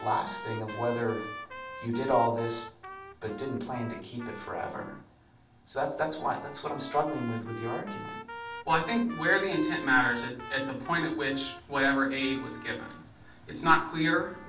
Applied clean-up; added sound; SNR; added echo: none; Trumpet; 14 dB; reverberation time 0.4 s.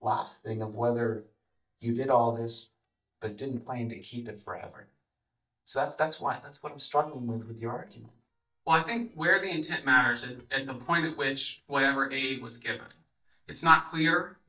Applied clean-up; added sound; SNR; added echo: neural mask model DeepFilterNet 3.